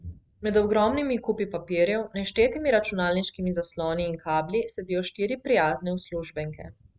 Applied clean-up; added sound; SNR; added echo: neural mask model RNNoise.